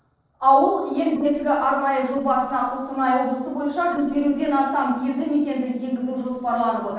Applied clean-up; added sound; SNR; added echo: neural separator model SepFormer DNS4.